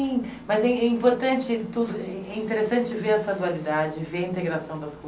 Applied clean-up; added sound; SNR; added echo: none; none; none; none.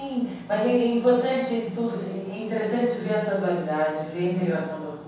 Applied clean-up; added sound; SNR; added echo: none; none; none; reverberation time 0.7 s.